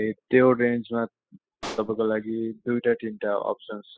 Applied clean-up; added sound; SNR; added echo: classical method spectral subtraction.